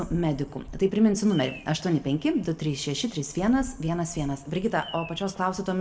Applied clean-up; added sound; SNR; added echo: none; Bird vocalization, bird call, bird song; 17 dB; reverberation time 0.6 s.